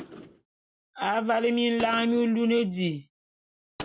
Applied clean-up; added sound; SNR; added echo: none; Gunshot, gunfire; 18 dB; none.